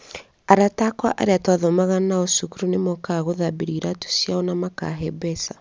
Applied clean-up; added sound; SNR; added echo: none; none; none; none.